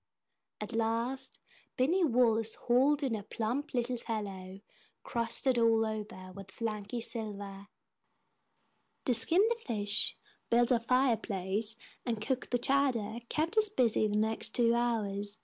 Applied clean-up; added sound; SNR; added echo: none; none; none; none.